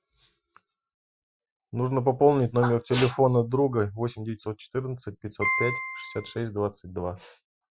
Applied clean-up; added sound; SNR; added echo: classical method Wiener filter.